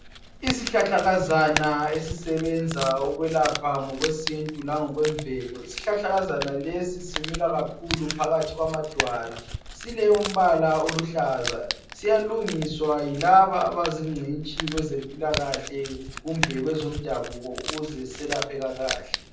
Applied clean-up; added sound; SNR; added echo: none; Crumpling, crinkling; 10 dB; reverberation time 0.6 s.